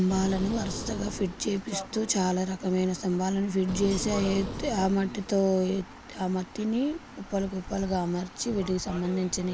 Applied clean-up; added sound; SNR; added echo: none; Boom; 11 dB; none.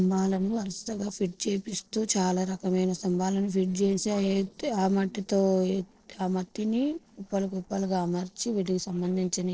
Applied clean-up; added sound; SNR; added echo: neural separator model SepFormer DNS4.